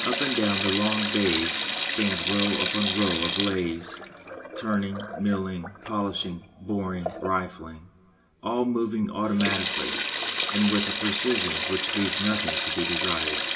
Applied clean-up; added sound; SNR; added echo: none; Sink (filling or washing); 2 dB; reverberation time 1.5 s.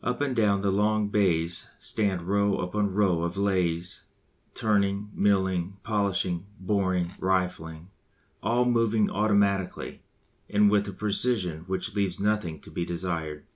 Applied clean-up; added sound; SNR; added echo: none; none; none; none.